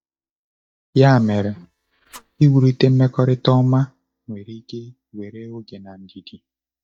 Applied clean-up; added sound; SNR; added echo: neural mask model DeepFilterNet 3.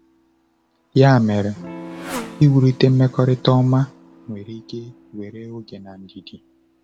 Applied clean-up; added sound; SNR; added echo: none; Electric guitar / Strum + Motorcycle; 19 dB; none.